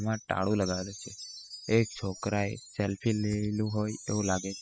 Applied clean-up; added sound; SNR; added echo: classical method spectral subtraction.